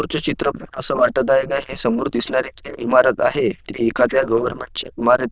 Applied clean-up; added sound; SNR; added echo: neural diffusion model UNIVERSE++.